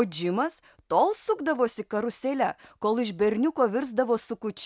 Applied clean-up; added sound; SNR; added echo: none; none; none; none.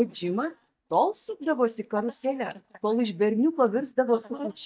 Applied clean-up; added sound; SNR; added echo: neural mask model DeepFilterNet 3.